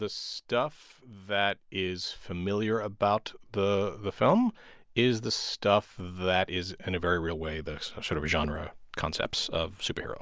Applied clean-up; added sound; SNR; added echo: none; none; none; none.